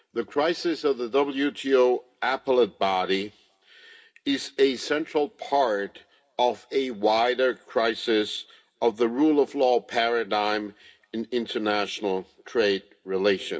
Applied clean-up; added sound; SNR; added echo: none; none; none; reverberation time 0.3 s.